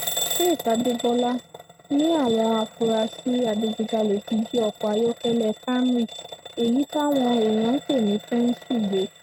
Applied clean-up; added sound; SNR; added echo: neural mask model RNNoise.